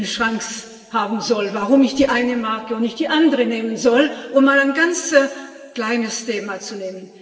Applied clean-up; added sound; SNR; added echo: none; none; none; reverberation time 1.9 s.